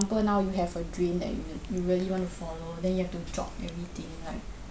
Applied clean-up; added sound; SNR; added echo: none; none; none; none.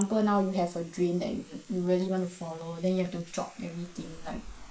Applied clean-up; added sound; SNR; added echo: neural mask model Resemble Enhance denoiser.